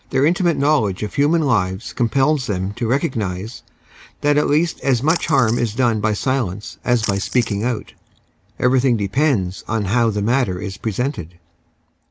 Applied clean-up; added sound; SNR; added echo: none; Splash, splatter; 12 dB; none.